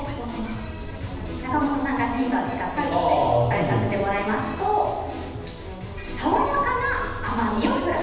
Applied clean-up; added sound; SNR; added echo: none; Ocean; 14 dB; reverberation time 1.1 s.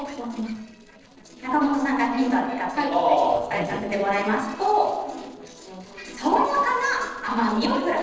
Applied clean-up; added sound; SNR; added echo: neural separator model SepFormer DNS4.